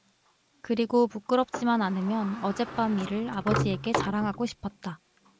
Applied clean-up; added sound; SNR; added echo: none; Sliding door; 8 dB; none.